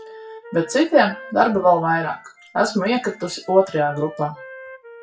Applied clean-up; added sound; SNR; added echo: classical method WPE with log-MMSE.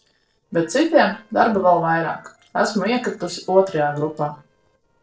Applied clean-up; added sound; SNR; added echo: neural separator model SepFormer DNS4.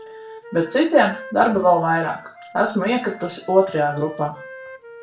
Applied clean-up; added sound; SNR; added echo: none; Wind instrument, woodwind instrument; 18 dB; reverberation time 0.3 s.